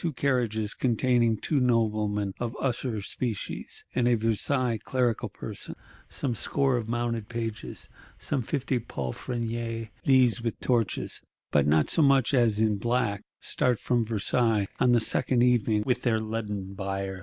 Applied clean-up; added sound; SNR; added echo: none; none; none; none.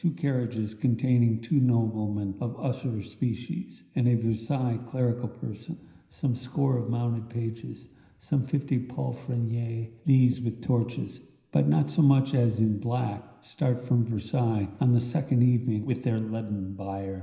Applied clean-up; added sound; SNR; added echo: none; none; none; reverberation time 0.9 s.